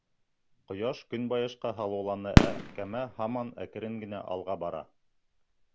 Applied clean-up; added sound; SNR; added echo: none; Fireworks; -4 dB; none.